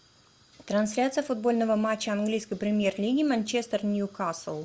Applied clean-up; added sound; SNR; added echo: none; none; none; none.